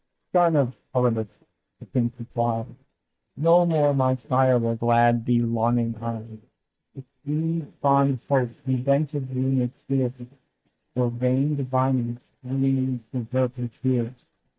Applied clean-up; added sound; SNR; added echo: neural mask model DeepFilterNet 3.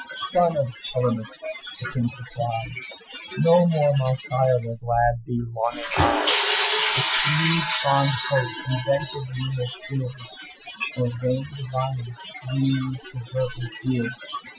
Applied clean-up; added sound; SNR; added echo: classical method Wiener filter.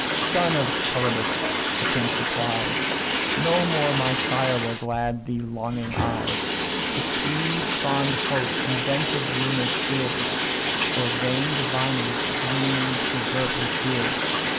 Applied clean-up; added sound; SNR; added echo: none; Bathtub (filling or washing); -3 dB; none.